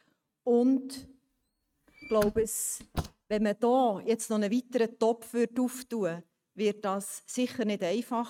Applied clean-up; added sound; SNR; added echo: neural mask model RNNoise.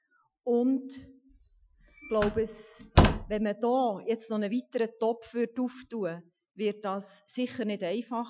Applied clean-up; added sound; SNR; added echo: classical method Wiener filter.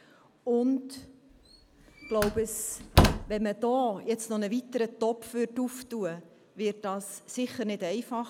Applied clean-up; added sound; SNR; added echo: none; Slam; -3 dB; none.